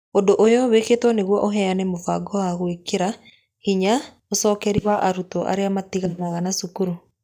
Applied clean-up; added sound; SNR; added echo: neural mask model DeepFilterNet 3.